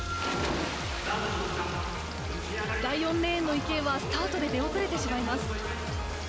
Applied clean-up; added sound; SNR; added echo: none; Frying (food); 18 dB; none.